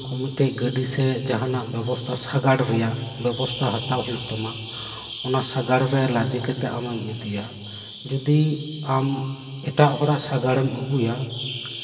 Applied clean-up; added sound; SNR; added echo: none; Bird vocalization, bird call, bird song; 15 dB; reverberation time 2.6 s.